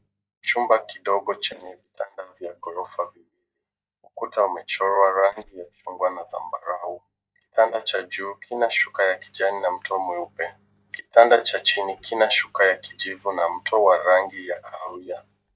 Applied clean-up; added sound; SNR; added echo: neural mask model DeepFilterNet 3.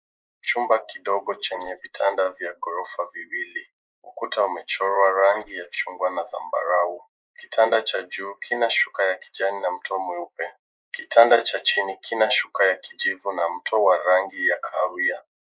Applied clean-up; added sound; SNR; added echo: neural mask model Resemble Enhance denoiser.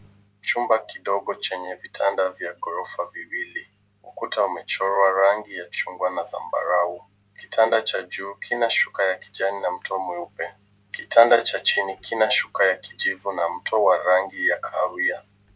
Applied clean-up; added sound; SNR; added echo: none; none; none; none.